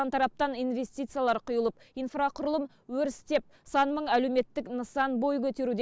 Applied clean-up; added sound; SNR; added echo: none; none; none; none.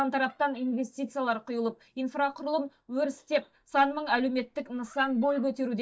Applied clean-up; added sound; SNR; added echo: neural mask model DeepFilterNet 3.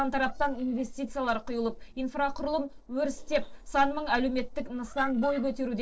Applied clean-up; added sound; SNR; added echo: neural separator model SepFormer DNS4.